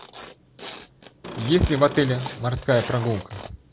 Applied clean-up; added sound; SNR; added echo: none; Tearing + Engine / Car; 13 dB; none.